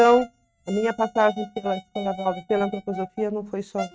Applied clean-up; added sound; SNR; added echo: neural mask model RNNoise.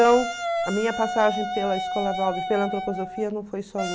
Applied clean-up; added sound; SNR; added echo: none; Wind instrument, woodwind instrument; 5 dB; none.